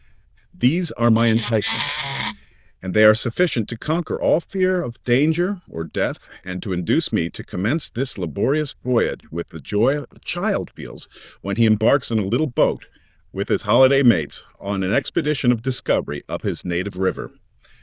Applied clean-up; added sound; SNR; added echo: neural diffusion model UNIVERSE++.